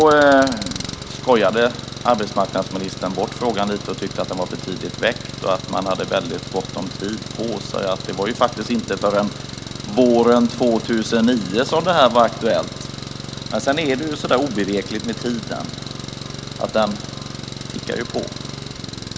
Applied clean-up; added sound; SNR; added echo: none; Engine; 10 dB; none.